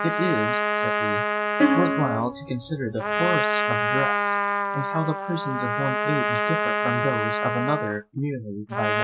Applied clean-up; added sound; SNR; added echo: none; Trumpet + Plucked string instrument; -3 dB; none.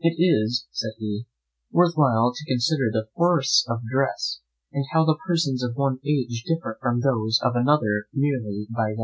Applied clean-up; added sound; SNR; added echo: none; none; none; none.